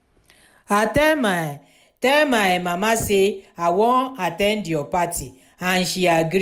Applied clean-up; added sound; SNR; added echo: none; none; none; none.